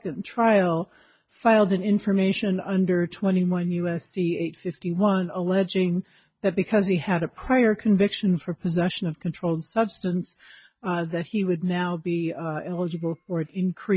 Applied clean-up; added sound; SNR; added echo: neural mask model DeepFilterNet 3.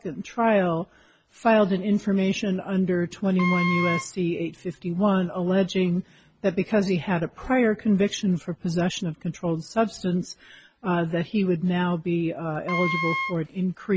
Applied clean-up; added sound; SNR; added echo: none; Wind instrument, woodwind instrument; 5 dB; none.